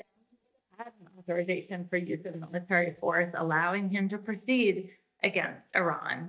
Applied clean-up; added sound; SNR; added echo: neural mask model DeepFilterNet 3.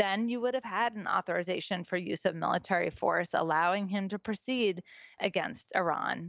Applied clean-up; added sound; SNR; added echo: none; none; none; none.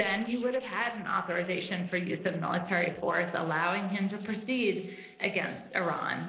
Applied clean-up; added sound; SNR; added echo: neural separator model SepFormer DNS4.